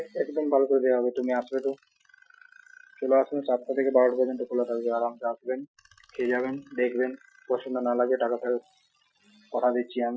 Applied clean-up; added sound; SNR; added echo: classical method Wiener filter.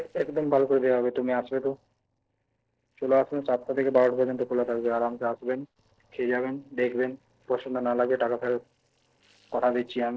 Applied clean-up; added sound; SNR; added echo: neural separator model SepFormer DNS4.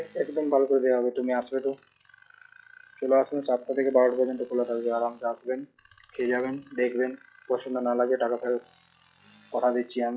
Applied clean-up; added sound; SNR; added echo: classical method log-MMSE.